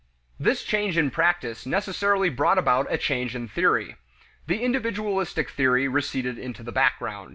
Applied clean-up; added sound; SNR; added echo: none; none; none; none.